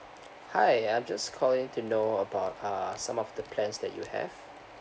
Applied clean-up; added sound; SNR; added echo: none; none; none; none.